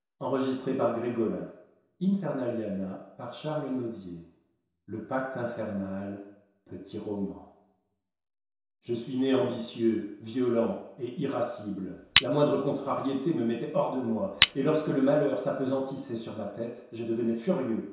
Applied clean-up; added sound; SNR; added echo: none; Cutlery, silverware; 0 dB; reverberation time 0.7 s.